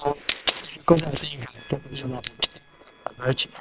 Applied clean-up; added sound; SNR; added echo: neural separator model SepFormer WHAM!.